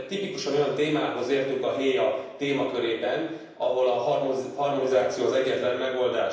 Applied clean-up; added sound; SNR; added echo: none; none; none; reverberation time 0.9 s.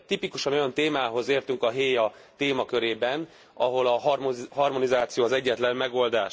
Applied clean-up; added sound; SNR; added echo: none; none; none; none.